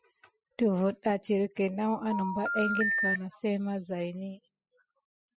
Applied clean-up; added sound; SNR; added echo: classical method spectral subtraction.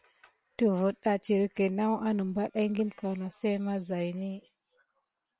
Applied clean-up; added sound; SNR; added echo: neural separator model SepFormer WHAM!.